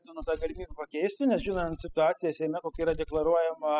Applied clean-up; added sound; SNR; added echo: classical method spectral subtraction.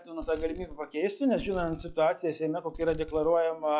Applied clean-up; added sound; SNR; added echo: classical method log-MMSE.